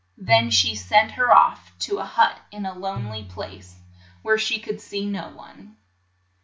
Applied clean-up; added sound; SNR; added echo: none; Tabla; 15 dB; none.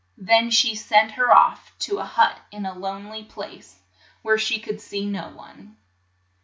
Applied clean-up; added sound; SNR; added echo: none; none; none; none.